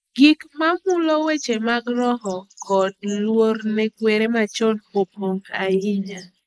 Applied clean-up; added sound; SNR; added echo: neural mask model Resemble Enhance denoiser.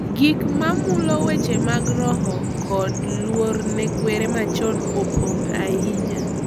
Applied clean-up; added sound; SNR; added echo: none; Bird vocalization, bird call, bird song; -2 dB; none.